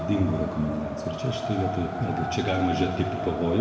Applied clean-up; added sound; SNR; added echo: none; Wind; 6 dB; reverberation time 2.1 s.